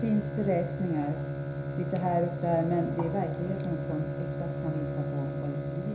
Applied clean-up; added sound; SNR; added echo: none; Bowed string instrument; 3 dB; reverberation time 0.5 s.